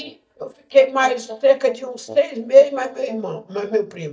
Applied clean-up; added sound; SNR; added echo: neural mask model DeepFilterNet 3.